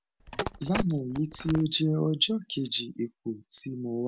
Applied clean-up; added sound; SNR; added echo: none; Telephone; 10 dB; none.